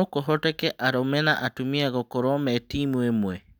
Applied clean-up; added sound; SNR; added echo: none; none; none; none.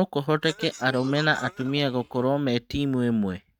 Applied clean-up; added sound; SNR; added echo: neural mask model RNNoise.